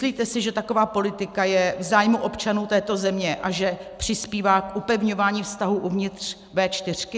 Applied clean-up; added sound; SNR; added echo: none; none; none; none.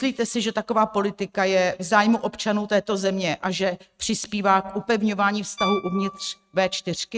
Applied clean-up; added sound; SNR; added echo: neural mask model RNNoise.